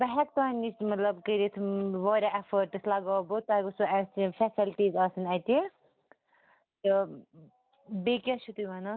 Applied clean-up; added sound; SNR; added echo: none; none; none; none.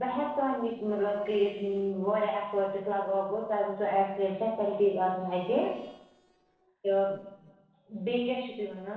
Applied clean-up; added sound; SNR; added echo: neural separator model SepFormer DNS4.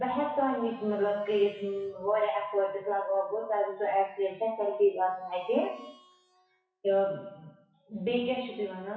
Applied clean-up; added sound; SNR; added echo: classical method WPE with log-MMSE.